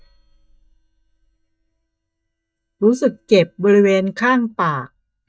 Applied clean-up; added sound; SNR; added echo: neural mask model DeepFilterNet 3.